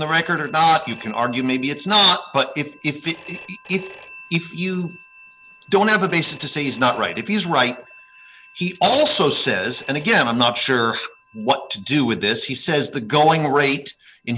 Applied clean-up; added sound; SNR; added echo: none; Telephone; 14 dB; none.